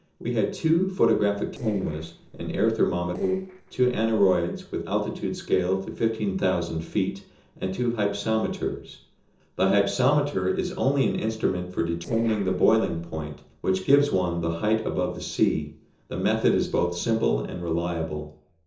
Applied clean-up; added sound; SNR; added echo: neural separator model SepFormer DNS4.